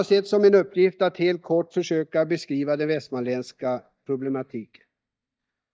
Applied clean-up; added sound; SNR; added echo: neural mask model DeepFilterNet 3.